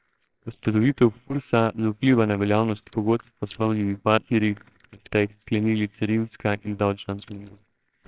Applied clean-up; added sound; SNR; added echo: neural separator model SepFormer WHAMR!.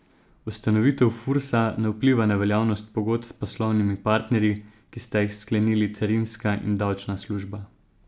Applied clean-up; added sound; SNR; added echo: none; none; none; none.